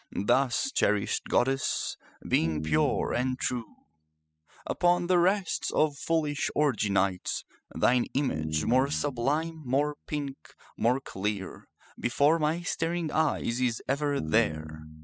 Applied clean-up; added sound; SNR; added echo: classical method spectral subtraction.